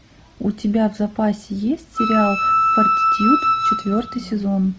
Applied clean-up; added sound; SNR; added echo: none; Wind instrument, woodwind instrument; -3 dB; none.